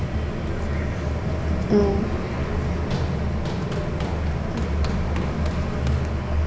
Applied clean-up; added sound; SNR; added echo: none; Run; 8 dB; none.